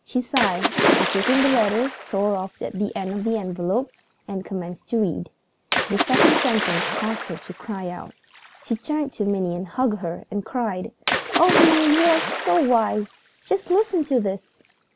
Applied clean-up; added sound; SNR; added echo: none; Splash, splatter; 3 dB; none.